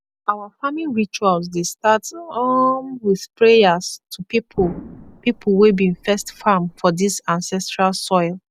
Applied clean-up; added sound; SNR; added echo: none; Explosion; 18 dB; none.